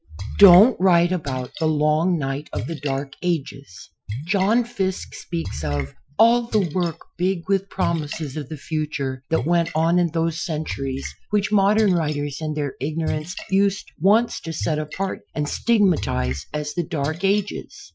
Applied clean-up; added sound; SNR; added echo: classical method Wiener filter.